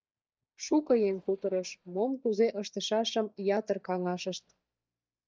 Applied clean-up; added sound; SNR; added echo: neural mask model DeepFilterNet 3.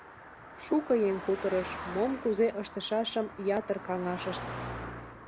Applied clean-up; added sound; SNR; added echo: none; Car passing by; 10 dB; none.